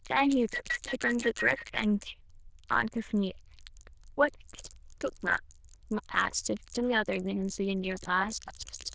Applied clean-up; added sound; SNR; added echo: neural diffusion model UNIVERSE++.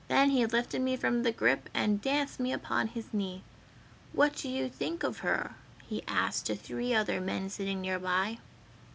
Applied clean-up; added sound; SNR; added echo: none; none; none; none.